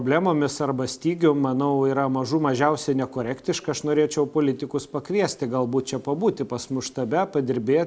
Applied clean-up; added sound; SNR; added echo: none; none; none; none.